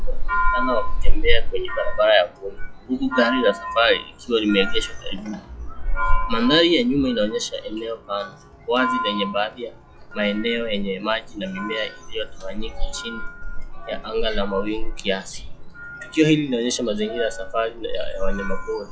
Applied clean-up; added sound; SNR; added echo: classical method log-MMSE.